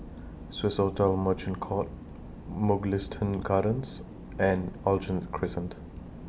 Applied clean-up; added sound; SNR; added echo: none; none; none; none.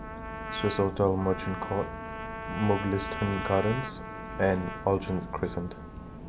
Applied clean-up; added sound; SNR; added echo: none; Trumpet; 9 dB; none.